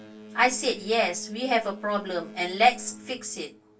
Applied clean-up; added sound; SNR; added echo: none; Boat, Water vehicle; 17 dB; reverberation time 0.2 s.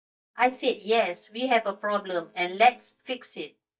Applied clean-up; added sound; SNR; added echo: neural mask model DeepFilterNet 3.